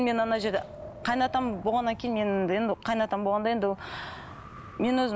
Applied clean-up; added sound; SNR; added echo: none; Wind; 17 dB; none.